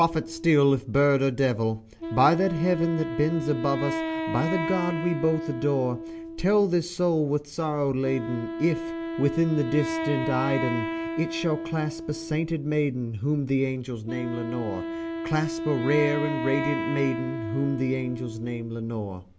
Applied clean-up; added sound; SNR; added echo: none; Wind instrument, woodwind instrument; 7 dB; none.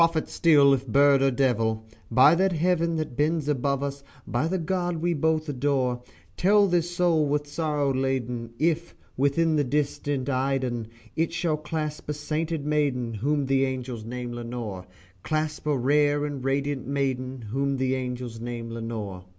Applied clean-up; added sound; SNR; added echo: none; none; none; none.